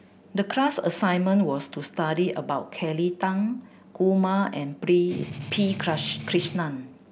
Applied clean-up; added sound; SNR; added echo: none; Strum; 11 dB; none.